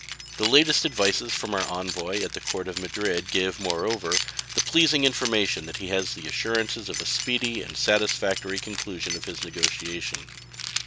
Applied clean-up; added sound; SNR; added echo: none; Keys jangling; 6 dB; none.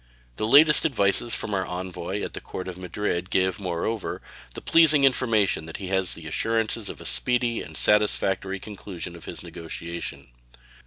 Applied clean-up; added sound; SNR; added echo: none; none; none; none.